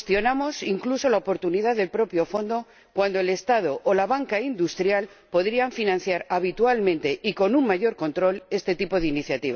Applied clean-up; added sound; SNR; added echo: none; none; none; none.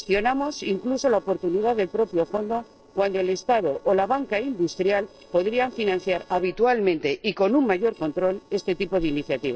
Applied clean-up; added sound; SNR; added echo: neural separator model SepFormer DNS4.